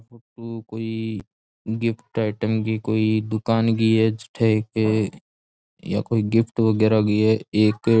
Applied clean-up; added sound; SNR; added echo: none; none; none; none.